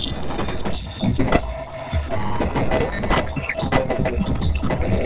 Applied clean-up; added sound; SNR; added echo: neural separator model SepFormer DNS4.